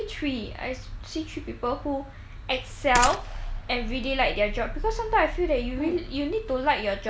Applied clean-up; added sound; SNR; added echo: none; Growling + Gunshot, gunfire; 6 dB; none.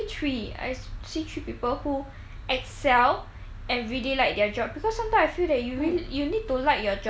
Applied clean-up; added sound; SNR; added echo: none; none; none; none.